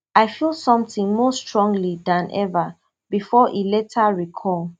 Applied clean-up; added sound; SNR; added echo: none; none; none; none.